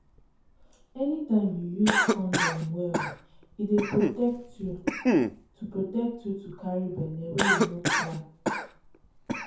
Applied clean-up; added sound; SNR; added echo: none; Cough; 0 dB; reverberation time 0.6 s.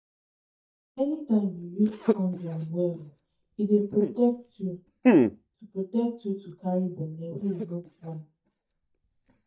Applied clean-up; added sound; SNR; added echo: neural mask model DeepFilterNet 3.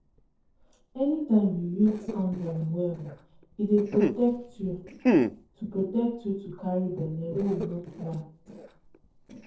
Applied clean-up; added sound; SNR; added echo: neural separator model SepFormer DNS4.